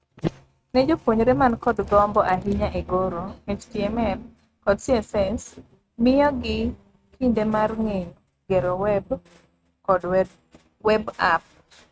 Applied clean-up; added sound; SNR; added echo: neural mask model RNNoise.